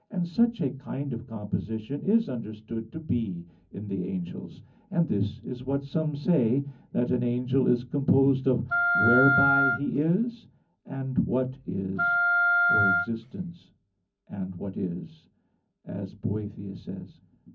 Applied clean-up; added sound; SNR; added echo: none; Wind instrument, woodwind instrument; -3 dB; reverberation time 0.4 s.